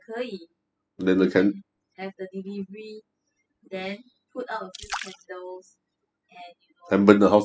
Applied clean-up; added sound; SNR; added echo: classical method spectral subtraction.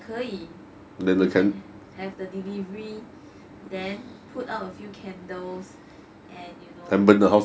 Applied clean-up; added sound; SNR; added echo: none; none; none; none.